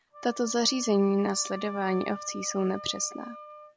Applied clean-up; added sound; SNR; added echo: none; Wind instrument, woodwind instrument; 14 dB; none.